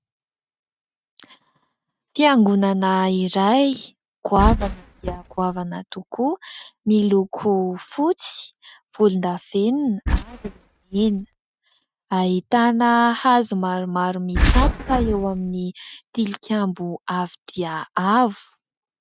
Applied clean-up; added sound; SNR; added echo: neural mask model RNNoise.